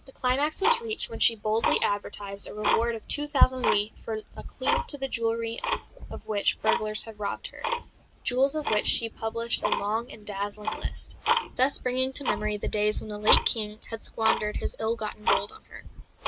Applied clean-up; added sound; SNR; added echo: none; Tick-tock; 1 dB; none.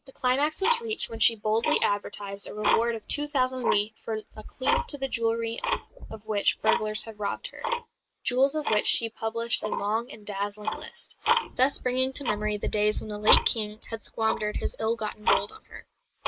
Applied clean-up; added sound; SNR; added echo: neural mask model Resemble Enhance denoiser.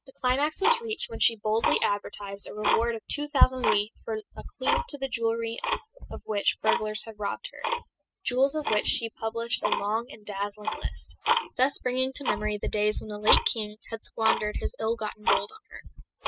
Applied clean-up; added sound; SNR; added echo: classical method spectral subtraction.